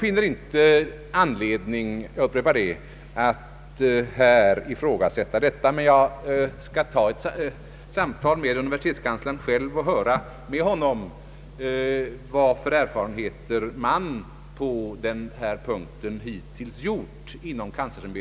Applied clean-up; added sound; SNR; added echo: none; none; none; none.